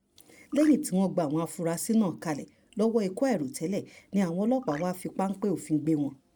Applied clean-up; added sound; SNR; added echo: none; Marimba, xylophone; 17 dB; none.